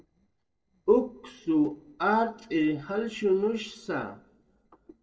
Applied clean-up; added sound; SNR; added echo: neural separator model SepFormer DNS4.